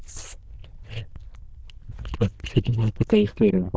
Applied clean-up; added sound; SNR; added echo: neural diffusion model UNIVERSE++.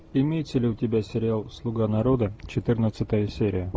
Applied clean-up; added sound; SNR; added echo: none; none; none; none.